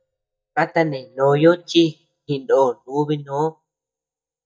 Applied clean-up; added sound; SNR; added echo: neural mask model DeepFilterNet 3.